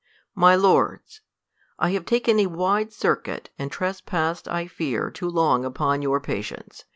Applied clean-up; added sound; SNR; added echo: none; none; none; none.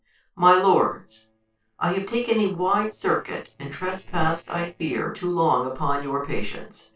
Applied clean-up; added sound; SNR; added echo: neural separator model SepFormer DNS4.